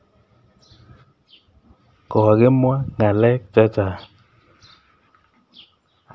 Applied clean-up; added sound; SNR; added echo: none; none; none; none.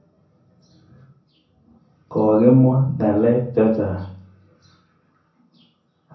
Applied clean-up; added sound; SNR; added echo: none; none; none; reverberation time 0.5 s.